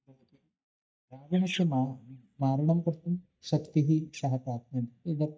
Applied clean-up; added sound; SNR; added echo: neural mask model DeepFilterNet 3.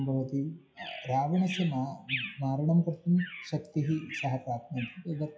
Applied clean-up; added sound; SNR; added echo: classical method WPE with log-MMSE.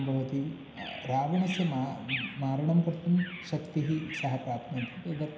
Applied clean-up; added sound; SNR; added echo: none; Bird vocalization, bird call, bird song; 13 dB; reverberation time 0.9 s.